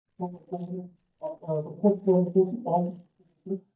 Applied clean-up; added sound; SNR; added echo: neural mask model DeepFilterNet 3.